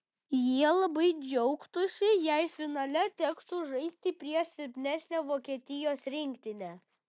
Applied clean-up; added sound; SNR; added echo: none; none; none; none.